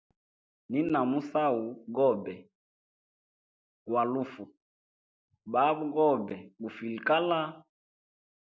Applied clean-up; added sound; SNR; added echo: none; none; none; none.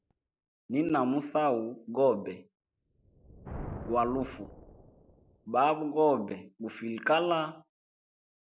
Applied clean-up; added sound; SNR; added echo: none; Thunder; 18 dB; none.